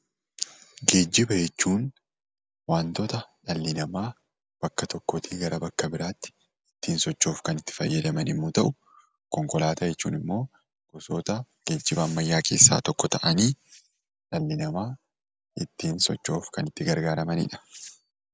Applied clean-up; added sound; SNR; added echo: none; none; none; none.